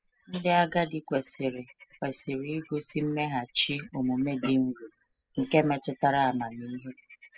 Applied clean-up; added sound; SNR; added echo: classical method spectral subtraction.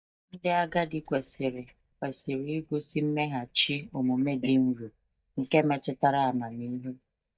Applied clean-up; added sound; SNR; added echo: neural mask model DeepFilterNet 3.